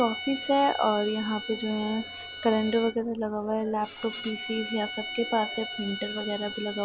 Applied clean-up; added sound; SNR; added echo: none; Bowed string instrument; 9 dB; none.